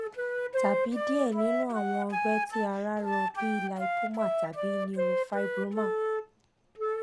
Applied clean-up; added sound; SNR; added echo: none; Wind instrument, woodwind instrument; -2 dB; none.